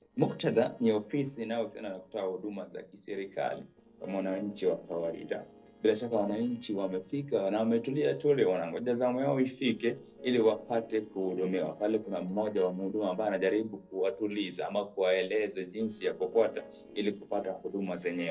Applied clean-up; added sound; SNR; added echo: neural separator model SepFormer DNS4.